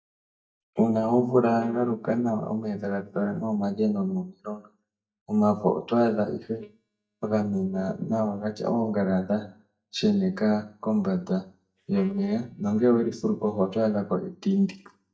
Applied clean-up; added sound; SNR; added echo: neural mask model DeepFilterNet 3.